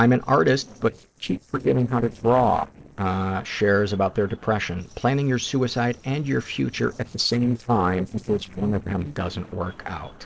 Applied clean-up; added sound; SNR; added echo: neural separator model SepFormer DNS4.